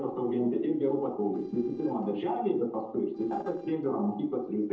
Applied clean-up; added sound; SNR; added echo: neural separator model SepFormer DNS4.